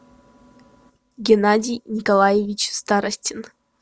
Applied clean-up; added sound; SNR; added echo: none; none; none; none.